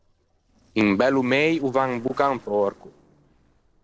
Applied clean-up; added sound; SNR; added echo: neural separator model SepFormer DNS4.